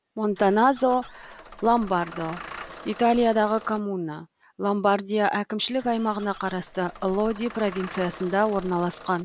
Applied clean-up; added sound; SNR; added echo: none; Engine starting / Bus; 17 dB; none.